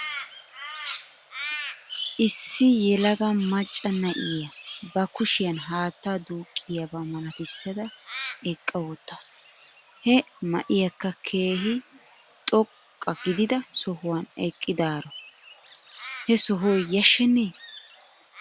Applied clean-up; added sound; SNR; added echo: none; Crow; 15 dB; none.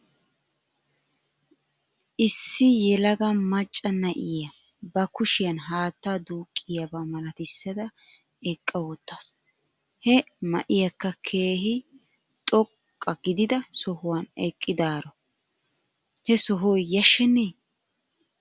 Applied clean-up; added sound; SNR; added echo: none; none; none; none.